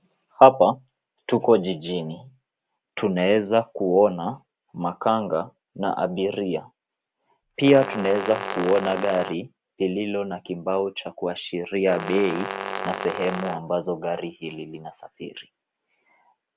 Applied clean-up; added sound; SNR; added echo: none; Brass instrument; 8 dB; none.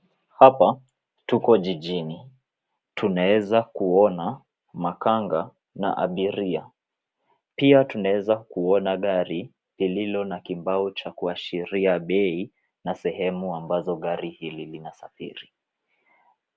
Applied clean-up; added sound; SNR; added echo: none; none; none; none.